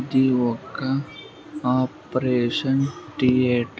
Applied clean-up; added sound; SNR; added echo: none; none; none; none.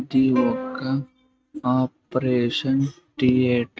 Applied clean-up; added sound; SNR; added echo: neural mask model RNNoise.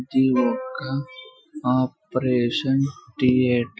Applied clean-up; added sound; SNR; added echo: classical method Wiener filter.